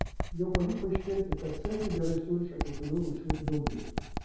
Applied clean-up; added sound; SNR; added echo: none; Writing; 2 dB; reverberation time 0.9 s.